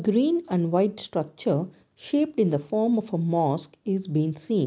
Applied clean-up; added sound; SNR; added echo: none; none; none; none.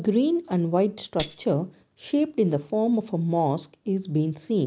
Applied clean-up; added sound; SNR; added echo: none; Tambourine; 12 dB; none.